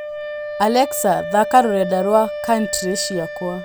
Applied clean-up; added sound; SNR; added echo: none; Wind instrument, woodwind instrument; 8 dB; none.